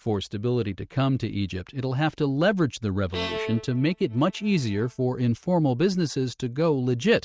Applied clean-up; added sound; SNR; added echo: neural mask model RNNoise.